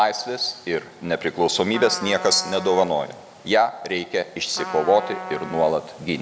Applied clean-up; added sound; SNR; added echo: none; Trumpet; 13 dB; none.